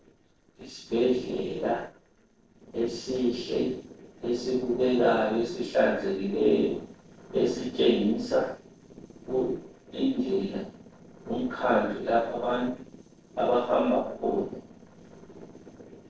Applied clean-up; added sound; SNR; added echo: neural separator model SepFormer DNS4.